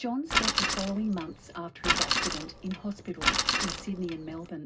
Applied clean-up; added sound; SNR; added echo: none; Bicycle; -4 dB; reverberation time 0.4 s.